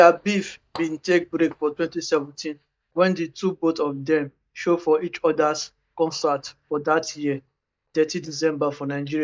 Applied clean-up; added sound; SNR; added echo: neural mask model DeepFilterNet 3.